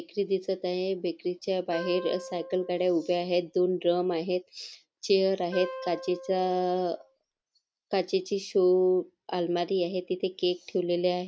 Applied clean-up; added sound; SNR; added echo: none; Wind instrument, woodwind instrument; 14 dB; none.